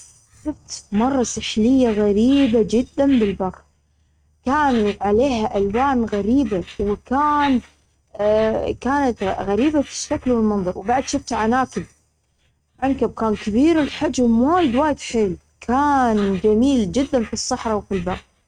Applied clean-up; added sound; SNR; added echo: neural mask model RNNoise.